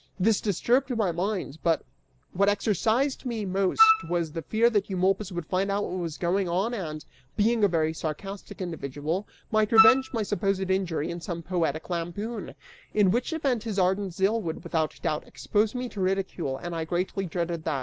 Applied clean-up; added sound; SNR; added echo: none; Wind instrument, woodwind instrument; -2 dB; none.